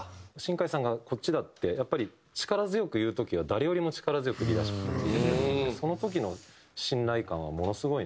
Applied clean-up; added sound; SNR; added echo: none; Hiss; 18 dB; none.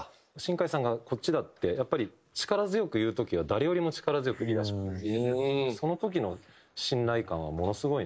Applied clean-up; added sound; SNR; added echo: neural mask model Resemble Enhance denoiser.